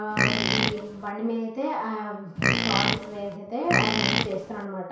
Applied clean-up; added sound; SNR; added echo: none; Livestock, farm animals, working animals; -5 dB; reverberation time 0.6 s.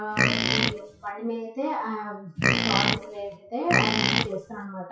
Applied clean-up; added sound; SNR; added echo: classical method WPE with log-MMSE.